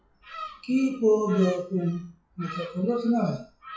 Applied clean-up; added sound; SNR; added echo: classical method WPE with log-MMSE.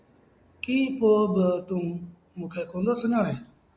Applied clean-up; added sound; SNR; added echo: none; none; none; none.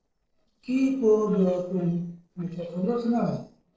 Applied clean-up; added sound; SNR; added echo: neural separator model SepFormer DNS4.